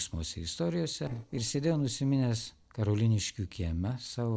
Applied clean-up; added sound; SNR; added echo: neural separator model SepFormer DNS4.